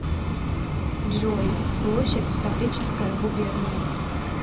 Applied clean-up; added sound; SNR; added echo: none; Waves, surf / Wind; 0 dB; reverberation time 1.4 s.